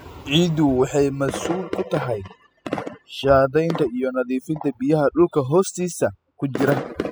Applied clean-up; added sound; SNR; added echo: classical method spectral subtraction.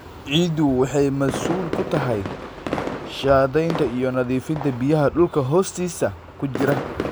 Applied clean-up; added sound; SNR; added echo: none; Fireworks; 10 dB; none.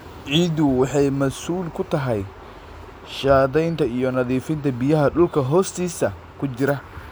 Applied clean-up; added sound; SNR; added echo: none; none; none; none.